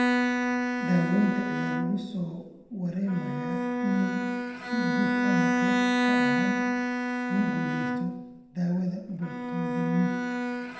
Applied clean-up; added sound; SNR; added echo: none; Bowed string instrument; -3 dB; reverberation time 1.0 s.